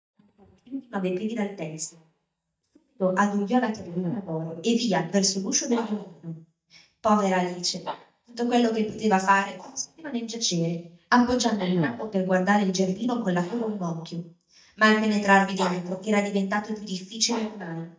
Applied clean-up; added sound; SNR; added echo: neural mask model DeepFilterNet 3.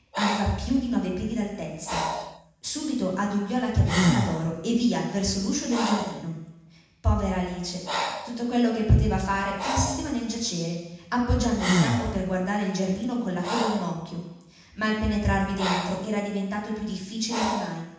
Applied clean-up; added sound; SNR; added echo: none; Breathing; 6 dB; reverberation time 1.1 s.